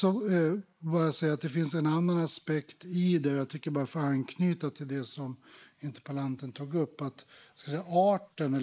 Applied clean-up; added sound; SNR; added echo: neural mask model Resemble Enhance denoiser.